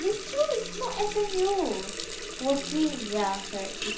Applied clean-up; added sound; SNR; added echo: none; Water tap, faucet; 7 dB; reverberation time 0.4 s.